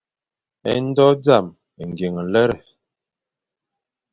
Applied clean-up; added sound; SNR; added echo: none; none; none; none.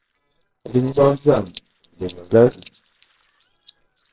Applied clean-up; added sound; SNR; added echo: neural separator model SepFormer WHAMR!.